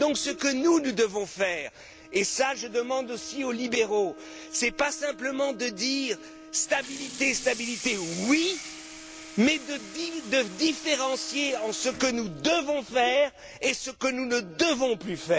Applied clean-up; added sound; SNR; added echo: none; Sink (filling or washing) / Water tap, faucet + Bowed string instrument; 16 dB; none.